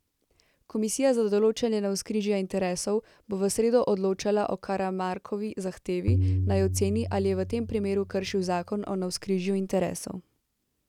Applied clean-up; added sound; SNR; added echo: none; Tabla; 3 dB; none.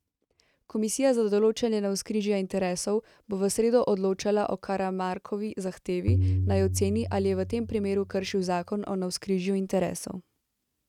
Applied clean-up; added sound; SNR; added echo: neural mask model RNNoise.